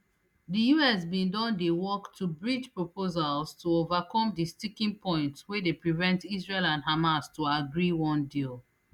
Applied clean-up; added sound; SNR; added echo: none; none; none; none.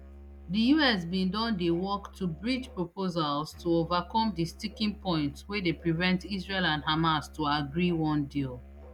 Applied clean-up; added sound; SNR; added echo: none; Musical instrument; 18 dB; none.